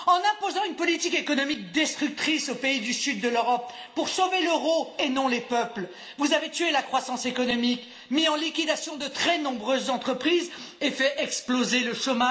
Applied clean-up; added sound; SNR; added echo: none; none; none; reverberation time 0.5 s.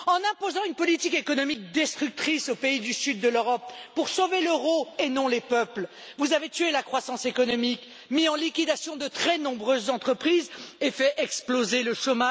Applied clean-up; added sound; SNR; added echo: none; none; none; none.